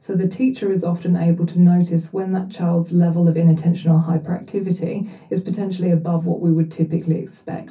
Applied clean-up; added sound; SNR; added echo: none; none; none; reverberation time 0.3 s.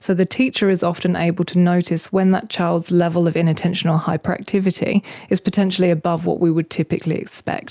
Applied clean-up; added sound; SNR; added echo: none; none; none; none.